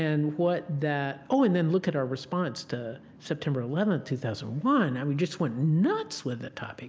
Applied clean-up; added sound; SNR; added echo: none; none; none; none.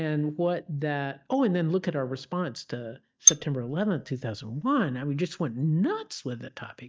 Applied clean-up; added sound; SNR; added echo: neural mask model DeepFilterNet 3.